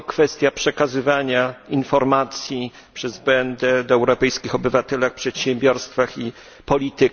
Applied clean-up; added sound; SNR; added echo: none; none; none; none.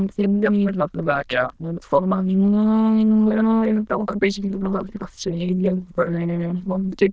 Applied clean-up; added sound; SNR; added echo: neural diffusion model UNIVERSE++.